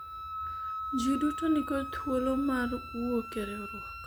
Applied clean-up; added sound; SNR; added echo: none; Wind instrument, woodwind instrument; 7 dB; none.